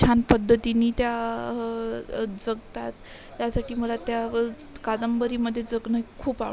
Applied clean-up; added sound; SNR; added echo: none; none; none; none.